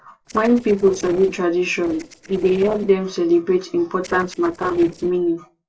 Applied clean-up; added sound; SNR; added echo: neural separator model SepFormer DNS4.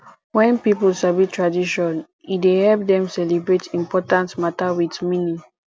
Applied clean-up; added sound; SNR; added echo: none; none; none; none.